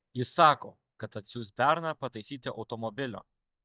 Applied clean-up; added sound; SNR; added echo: neural mask model DeepFilterNet 3.